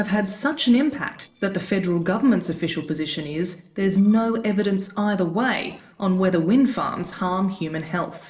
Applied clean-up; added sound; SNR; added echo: neural separator model SepFormer DNS4.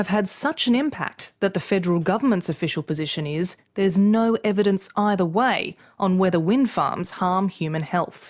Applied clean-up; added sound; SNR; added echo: none; none; none; none.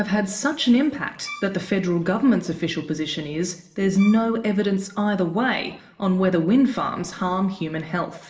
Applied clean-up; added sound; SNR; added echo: none; Bowed string instrument; 17 dB; reverberation time 0.6 s.